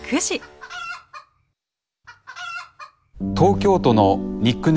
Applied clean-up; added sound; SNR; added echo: none; Chicken, rooster; 16 dB; none.